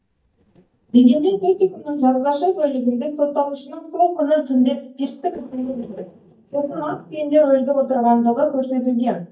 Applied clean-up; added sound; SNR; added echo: neural mask model DeepFilterNet 3.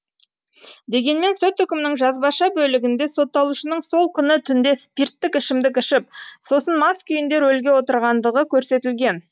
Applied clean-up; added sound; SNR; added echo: none; none; none; none.